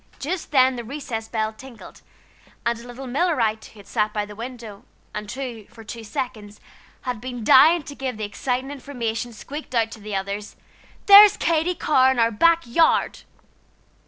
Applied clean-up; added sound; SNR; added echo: none; none; none; none.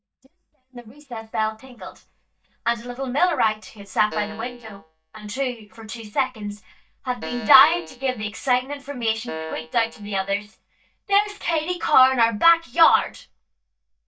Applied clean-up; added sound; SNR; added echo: neural mask model DeepFilterNet 3.